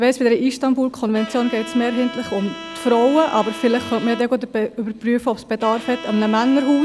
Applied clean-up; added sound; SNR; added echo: none; Bowed string instrument; 15 dB; none.